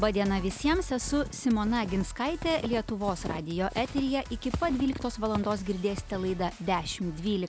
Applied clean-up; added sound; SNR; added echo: none; Squeak / Walk, footsteps; 12 dB; none.